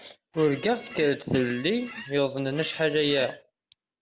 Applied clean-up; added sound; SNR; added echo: none; Squeak; 16 dB; none.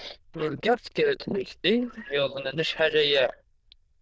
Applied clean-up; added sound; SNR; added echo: neural diffusion model UNIVERSE++.